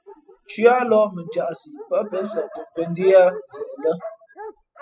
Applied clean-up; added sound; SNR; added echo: classical method spectral subtraction.